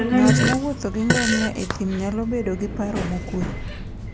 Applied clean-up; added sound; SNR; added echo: none; Fart + Subway, metro, underground; -1 dB; none.